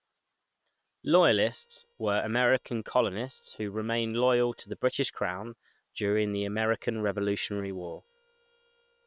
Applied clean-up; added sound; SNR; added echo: neural separator model SepFormer WHAM!.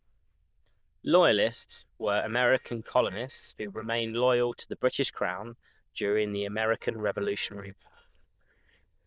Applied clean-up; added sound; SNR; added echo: neural diffusion model UNIVERSE++.